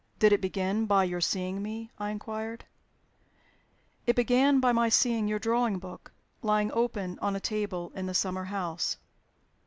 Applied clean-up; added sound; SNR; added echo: none; none; none; none.